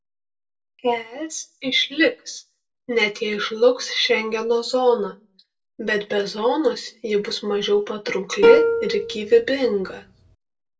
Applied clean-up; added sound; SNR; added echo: neural separator model SepFormer DNS4.